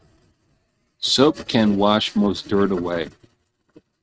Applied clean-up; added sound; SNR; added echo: neural mask model RNNoise.